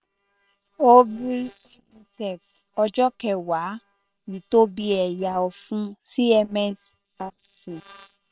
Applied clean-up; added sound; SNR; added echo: neural separator model SepFormer WHAM!.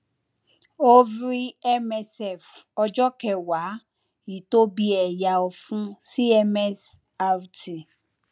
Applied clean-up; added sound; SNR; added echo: none; none; none; none.